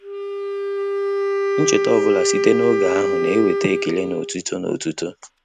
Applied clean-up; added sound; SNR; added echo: none; Wind instrument, woodwind instrument; -1 dB; none.